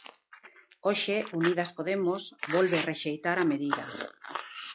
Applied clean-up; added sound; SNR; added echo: classical method log-MMSE.